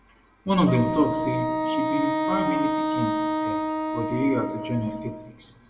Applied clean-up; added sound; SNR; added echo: none; Wind instrument, woodwind instrument; 0 dB; reverberation time 1.2 s.